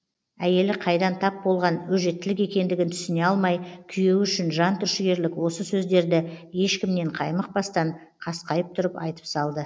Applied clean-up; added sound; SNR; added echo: none; none; none; none.